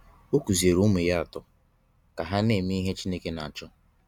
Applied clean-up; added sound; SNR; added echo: none; none; none; none.